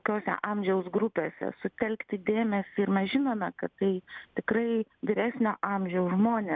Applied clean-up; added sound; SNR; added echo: none; none; none; none.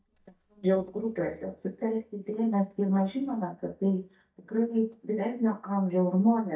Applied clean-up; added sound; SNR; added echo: neural mask model DeepFilterNet 3.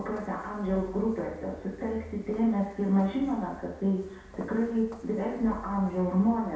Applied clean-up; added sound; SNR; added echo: none; Walk, footsteps; 18 dB; reverberation time 0.7 s.